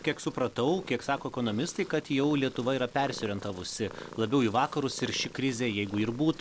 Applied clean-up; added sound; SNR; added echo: none; Purr; 17 dB; none.